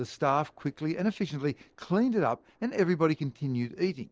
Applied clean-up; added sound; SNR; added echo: neural separator model SepFormer DNS4.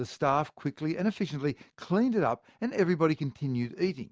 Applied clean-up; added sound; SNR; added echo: none; none; none; none.